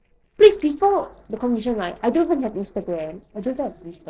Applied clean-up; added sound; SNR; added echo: neural separator model SepFormer DNS4.